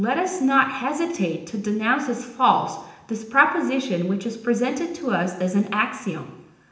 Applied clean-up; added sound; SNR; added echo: none; none; none; reverberation time 0.8 s.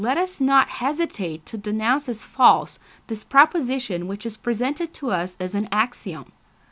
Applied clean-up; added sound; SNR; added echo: none; none; none; none.